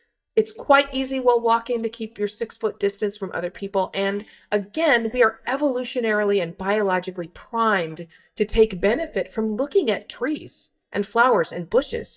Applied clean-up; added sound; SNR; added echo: neural mask model DeepFilterNet 3.